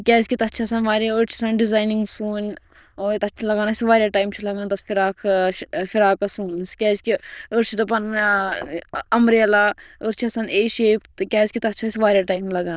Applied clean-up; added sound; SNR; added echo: neural diffusion model UNIVERSE++.